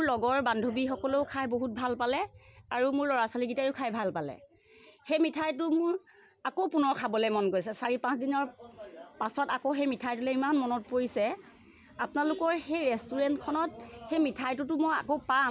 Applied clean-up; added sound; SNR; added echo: none; none; none; none.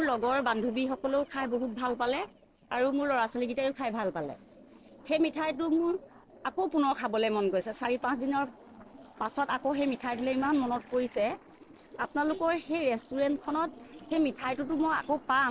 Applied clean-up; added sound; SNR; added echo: neural separator model SepFormer DNS4.